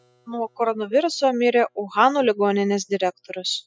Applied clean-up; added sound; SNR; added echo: classical method spectral subtraction.